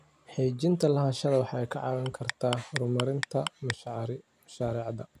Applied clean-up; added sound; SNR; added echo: none; Clock; 9 dB; none.